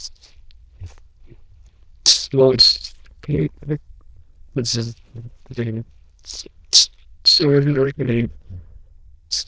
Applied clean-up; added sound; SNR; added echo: neural diffusion model UNIVERSE++.